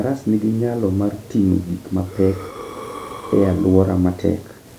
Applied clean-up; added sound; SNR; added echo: none; Breathing; 17 dB; none.